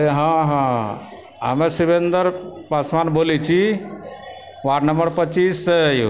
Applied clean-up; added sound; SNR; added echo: none; none; none; none.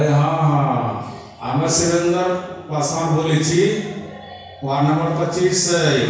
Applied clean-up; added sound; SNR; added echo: none; none; none; reverberation time 1.1 s.